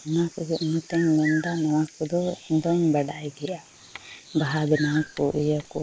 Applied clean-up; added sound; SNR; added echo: neural mask model Resemble Enhance denoiser.